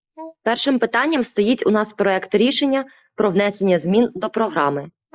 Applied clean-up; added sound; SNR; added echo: neural mask model Resemble Enhance denoiser.